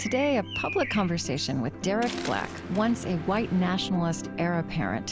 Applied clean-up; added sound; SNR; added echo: none; Bird vocalization, bird call, bird song + Waves, surf; 13 dB; none.